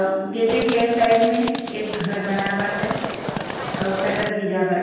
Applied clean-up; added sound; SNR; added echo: none; Livestock, farm animals, working animals; 7 dB; reverberation time 1.2 s.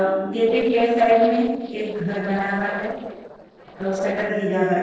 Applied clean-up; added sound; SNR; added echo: neural separator model SepFormer DNS4.